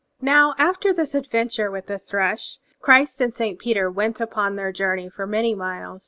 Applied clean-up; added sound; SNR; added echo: none; none; none; none.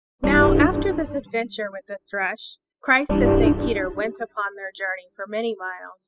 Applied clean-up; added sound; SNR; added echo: classical method spectral subtraction.